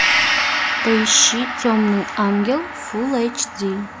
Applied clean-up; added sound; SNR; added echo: none; Gong; 3 dB; none.